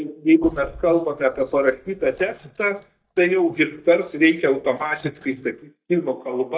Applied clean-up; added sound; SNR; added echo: neural mask model DeepFilterNet 3.